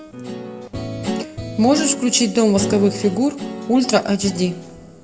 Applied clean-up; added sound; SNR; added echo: none; Guitar; 9 dB; reverberation time 1.3 s.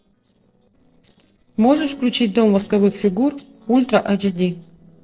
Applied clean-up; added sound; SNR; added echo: neural separator model SepFormer DNS4.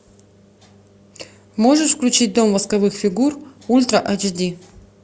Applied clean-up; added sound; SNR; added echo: none; none; none; none.